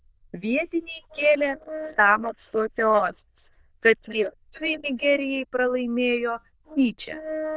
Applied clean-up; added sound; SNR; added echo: neural diffusion model UNIVERSE++.